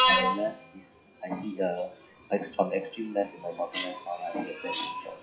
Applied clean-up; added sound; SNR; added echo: classical method WPE with log-MMSE.